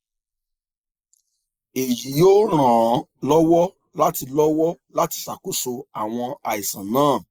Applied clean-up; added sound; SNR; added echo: neural mask model Resemble Enhance denoiser.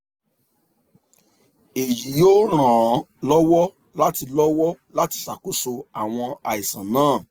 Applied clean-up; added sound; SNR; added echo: none; none; none; none.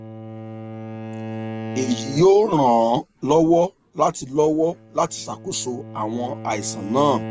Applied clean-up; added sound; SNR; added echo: none; Bowed string instrument; 13 dB; none.